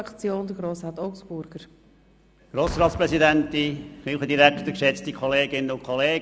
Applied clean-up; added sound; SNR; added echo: none; Boom; 18 dB; none.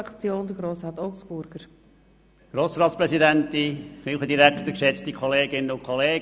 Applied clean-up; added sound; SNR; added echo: none; none; none; none.